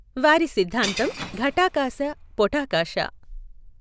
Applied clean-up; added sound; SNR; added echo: none; Shatter / Crushing; 13 dB; none.